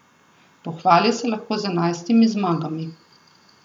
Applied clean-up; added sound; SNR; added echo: none; none; none; none.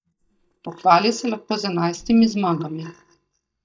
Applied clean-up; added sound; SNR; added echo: neural mask model DeepFilterNet 3.